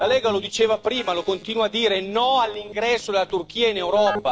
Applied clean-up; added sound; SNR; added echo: neural separator model SepFormer DNS4.